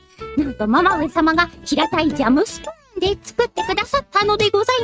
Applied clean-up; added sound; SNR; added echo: neural mask model RNNoise.